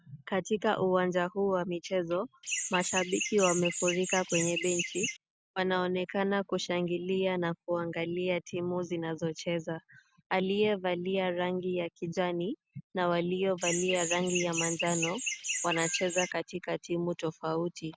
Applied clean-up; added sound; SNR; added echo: none; Chirp, tweet; 3 dB; none.